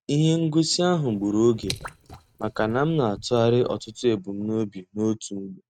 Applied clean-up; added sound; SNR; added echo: neural mask model RNNoise.